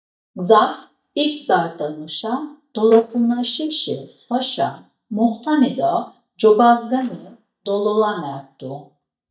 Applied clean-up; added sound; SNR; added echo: neural mask model DeepFilterNet 3.